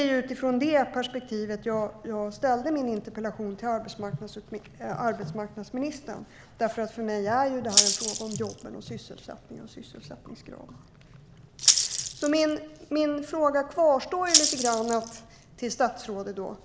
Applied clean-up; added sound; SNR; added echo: none; Rattle (instrument); -2 dB; none.